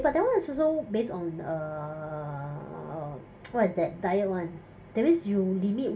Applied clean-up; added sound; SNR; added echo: none; none; none; reverberation time 0.2 s.